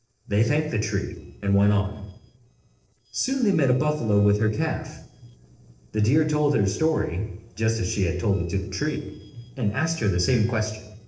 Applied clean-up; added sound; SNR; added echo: neural separator model SepFormer DNS4.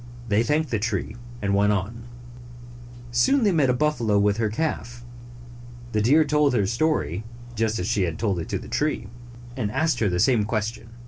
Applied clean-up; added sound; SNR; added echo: none; none; none; none.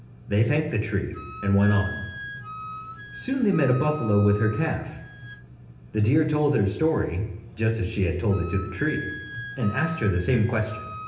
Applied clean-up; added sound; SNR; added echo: none; Wind instrument, woodwind instrument; 15 dB; reverberation time 0.8 s.